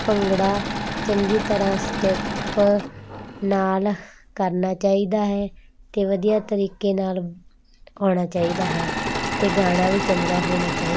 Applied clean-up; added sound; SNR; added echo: none; Engine / Mechanisms; 6 dB; none.